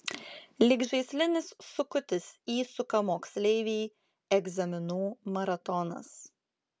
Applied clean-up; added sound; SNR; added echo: none; none; none; none.